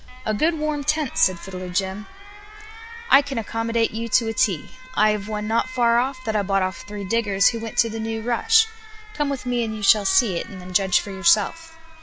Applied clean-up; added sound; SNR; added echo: none; Alarm; 17 dB; none.